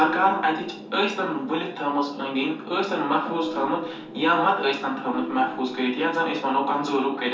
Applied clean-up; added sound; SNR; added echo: none; Guitar; 15 dB; reverberation time 0.5 s.